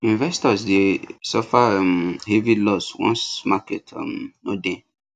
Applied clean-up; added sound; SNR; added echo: none; none; none; none.